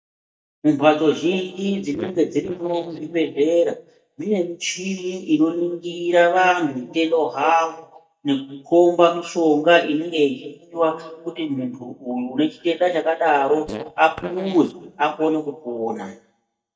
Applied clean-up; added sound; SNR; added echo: neural mask model DeepFilterNet 3.